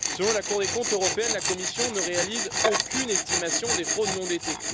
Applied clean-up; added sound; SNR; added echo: none; Tools; -1 dB; none.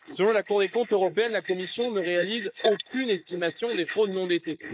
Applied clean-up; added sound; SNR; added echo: neural mask model Resemble Enhance denoiser.